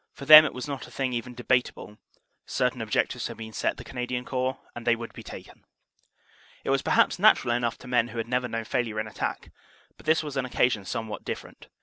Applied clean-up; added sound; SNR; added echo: none; none; none; none.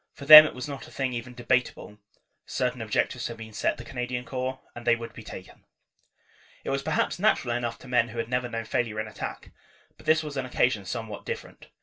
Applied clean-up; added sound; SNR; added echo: none; none; none; reverberation time 0.2 s.